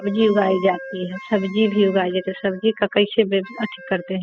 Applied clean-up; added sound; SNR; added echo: classical method spectral subtraction.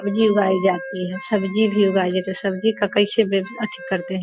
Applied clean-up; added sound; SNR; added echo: classical method Wiener filter.